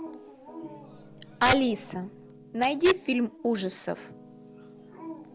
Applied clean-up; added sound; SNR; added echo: none; Piano + Dog; 16 dB; none.